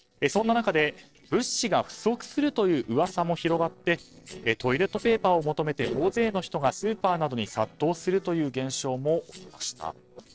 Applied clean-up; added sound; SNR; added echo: neural separator model SepFormer DNS4.